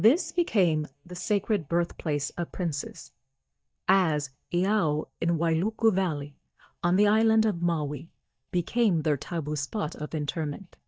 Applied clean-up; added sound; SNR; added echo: neural mask model DeepFilterNet 3.